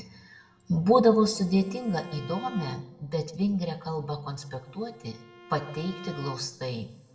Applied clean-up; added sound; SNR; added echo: none; Bowed string instrument; 20 dB; reverberation time 1.2 s.